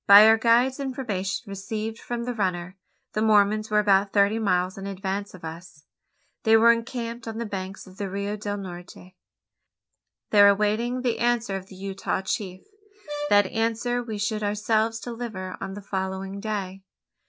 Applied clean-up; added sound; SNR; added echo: neural separator model SepFormer DNS4.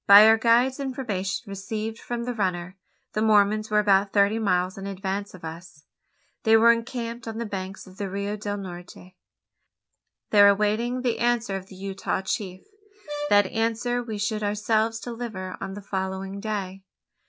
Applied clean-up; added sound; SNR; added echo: none; Brass instrument; 11 dB; none.